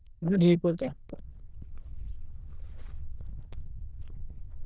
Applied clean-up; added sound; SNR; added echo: neural diffusion model UNIVERSE++.